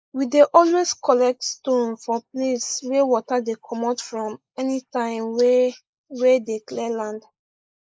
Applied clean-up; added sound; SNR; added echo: neural mask model Resemble Enhance denoiser.